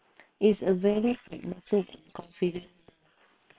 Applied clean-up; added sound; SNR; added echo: neural separator model SepFormer WHAM!.